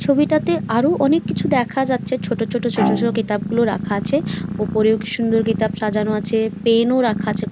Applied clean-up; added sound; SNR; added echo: none; Bowed string instrument + Purr; 6 dB; none.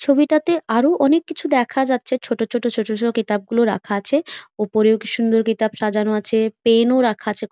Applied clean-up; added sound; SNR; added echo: none; none; none; none.